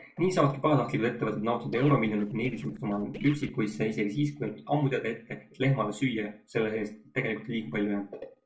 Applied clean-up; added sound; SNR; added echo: neural separator model SepFormer DNS4.